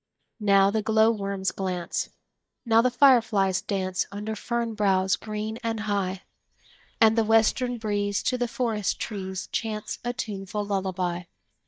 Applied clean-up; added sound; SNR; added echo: neural mask model DeepFilterNet 3.